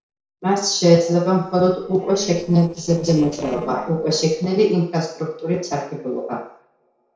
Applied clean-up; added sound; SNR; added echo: neural separator model SepFormer DNS4.